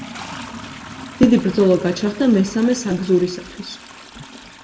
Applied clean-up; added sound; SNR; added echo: none; Toilet flush; 16 dB; reverberation time 0.8 s.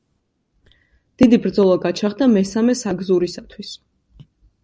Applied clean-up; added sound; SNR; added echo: none; none; none; none.